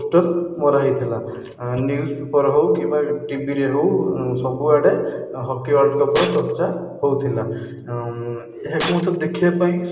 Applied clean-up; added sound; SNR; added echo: none; Shatter; 12 dB; reverberation time 2.9 s.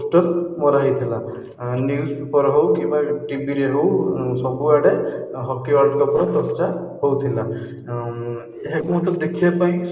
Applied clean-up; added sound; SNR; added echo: neural separator model SepFormer DNS4.